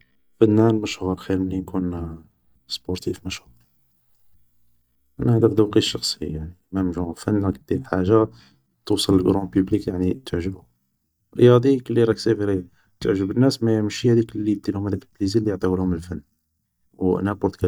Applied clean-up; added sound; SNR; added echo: neural mask model DeepFilterNet 3.